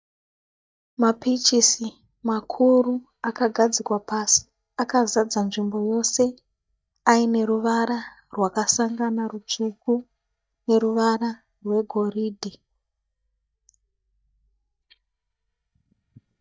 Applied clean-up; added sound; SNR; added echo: neural mask model DeepFilterNet 3.